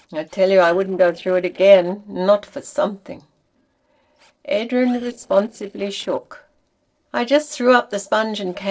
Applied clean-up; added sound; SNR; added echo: neural separator model SepFormer DNS4.